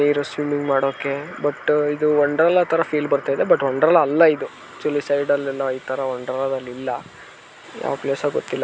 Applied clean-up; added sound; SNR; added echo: none; none; none; none.